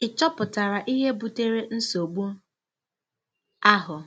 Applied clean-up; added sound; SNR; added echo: none; none; none; none.